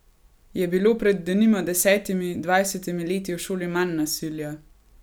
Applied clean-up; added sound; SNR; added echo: none; none; none; none.